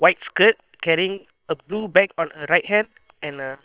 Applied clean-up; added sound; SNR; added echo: neural separator model SepFormer WHAM!.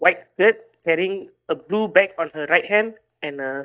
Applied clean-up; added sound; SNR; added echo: neural mask model DeepFilterNet 3.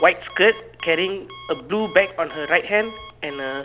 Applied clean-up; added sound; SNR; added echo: none; Alarm; 19 dB; none.